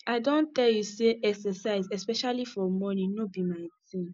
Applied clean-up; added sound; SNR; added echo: none; none; none; none.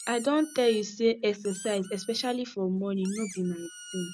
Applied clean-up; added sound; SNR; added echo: none; Squeak; 16 dB; none.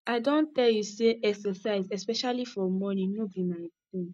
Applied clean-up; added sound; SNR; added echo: neural mask model DeepFilterNet 3.